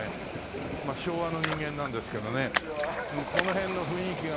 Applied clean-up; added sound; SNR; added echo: none; Waves, surf + Splash, splatter; 3 dB; none.